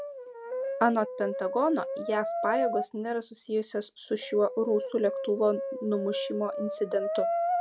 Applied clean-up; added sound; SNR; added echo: none; Brass instrument; 4 dB; none.